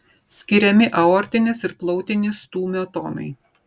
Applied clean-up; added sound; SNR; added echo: none; none; none; none.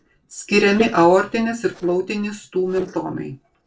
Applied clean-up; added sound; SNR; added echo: neural separator model SepFormer DNS4.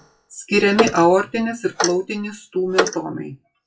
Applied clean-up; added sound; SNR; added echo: classical method WPE with log-MMSE.